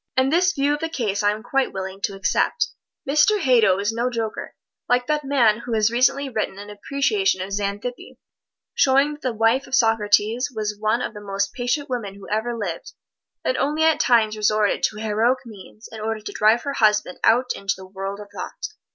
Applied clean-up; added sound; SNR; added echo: none; none; none; none.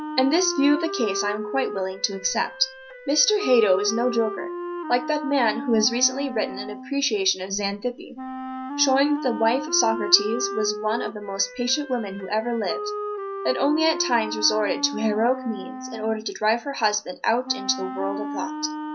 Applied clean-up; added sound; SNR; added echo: none; Wind instrument, woodwind instrument; 8 dB; reverberation time 0.4 s.